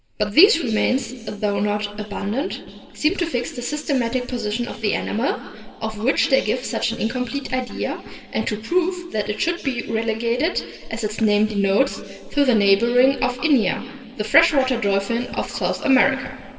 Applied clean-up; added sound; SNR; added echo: none; none; none; reverberation time 1.8 s.